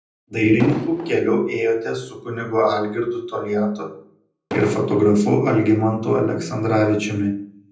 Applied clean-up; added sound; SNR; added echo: none; Explosion; 8 dB; reverberation time 0.6 s.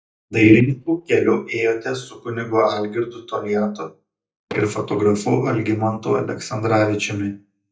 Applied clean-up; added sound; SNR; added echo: neural mask model DeepFilterNet 3.